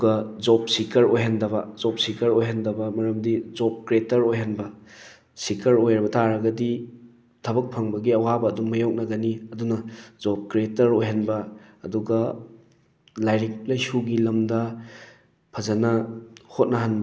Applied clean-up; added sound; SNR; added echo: none; none; none; none.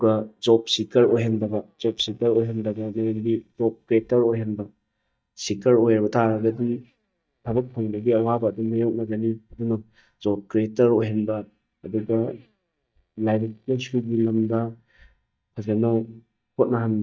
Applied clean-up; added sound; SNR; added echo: neural mask model DeepFilterNet 3.